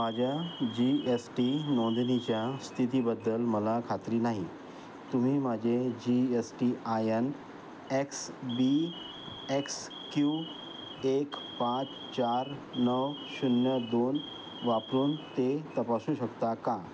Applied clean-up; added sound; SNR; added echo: none; Alarm; 18 dB; none.